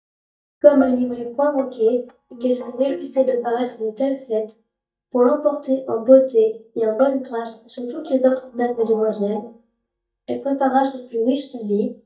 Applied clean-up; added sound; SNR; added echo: neural mask model DeepFilterNet 3.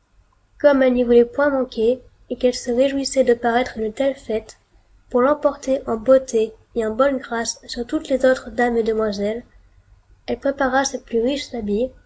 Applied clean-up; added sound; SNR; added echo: none; none; none; none.